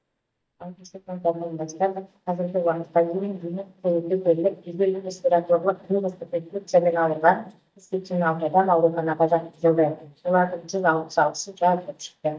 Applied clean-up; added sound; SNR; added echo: neural mask model DeepFilterNet 3.